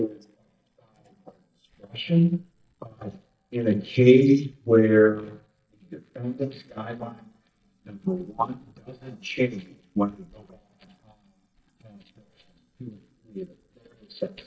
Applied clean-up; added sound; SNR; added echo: neural mask model DeepFilterNet 3.